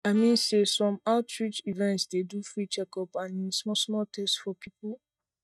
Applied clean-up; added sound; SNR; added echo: neural mask model DeepFilterNet 3.